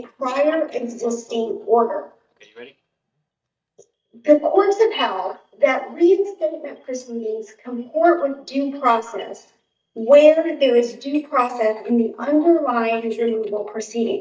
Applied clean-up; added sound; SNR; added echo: neural mask model DeepFilterNet 3.